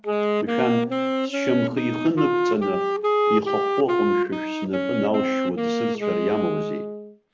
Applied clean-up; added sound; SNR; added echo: none; Wind instrument, woodwind instrument; -3 dB; none.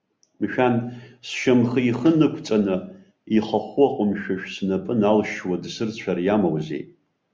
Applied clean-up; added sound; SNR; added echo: none; none; none; none.